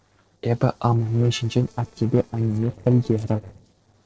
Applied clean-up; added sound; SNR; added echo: neural separator model SepFormer DNS4.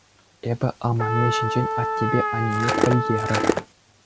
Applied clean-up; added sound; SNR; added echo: none; Trumpet + Skateboard; 0 dB; none.